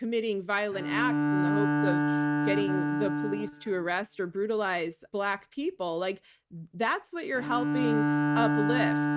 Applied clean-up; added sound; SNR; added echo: neural mask model RNNoise.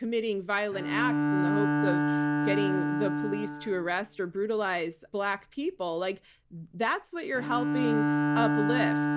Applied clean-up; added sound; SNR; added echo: none; Bowed string instrument; -2 dB; none.